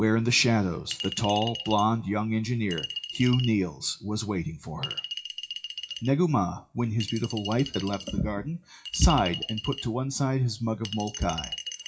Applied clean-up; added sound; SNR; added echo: classical method WPE with log-MMSE.